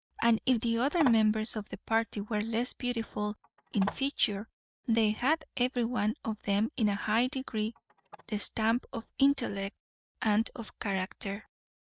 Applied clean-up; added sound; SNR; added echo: neural mask model RNNoise.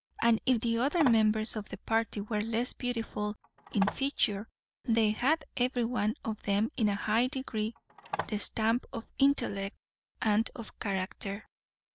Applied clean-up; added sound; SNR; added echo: none; Telephone; 10 dB; none.